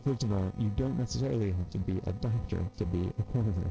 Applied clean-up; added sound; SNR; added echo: neural separator model SepFormer DNS4.